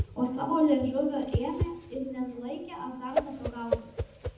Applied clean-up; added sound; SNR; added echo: none; Whoosh, swoosh, swish; 4 dB; reverberation time 0.8 s.